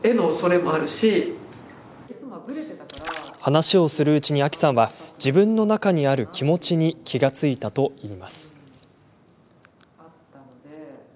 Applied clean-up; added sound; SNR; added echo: none; Splash, splatter; 19 dB; none.